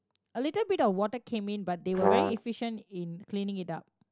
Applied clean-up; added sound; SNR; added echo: none; Brass instrument; -5 dB; none.